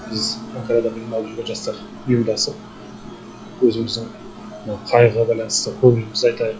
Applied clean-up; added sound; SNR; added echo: classical method log-MMSE.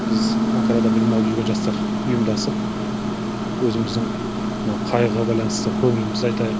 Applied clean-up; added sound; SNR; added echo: none; Microwave oven; -2 dB; none.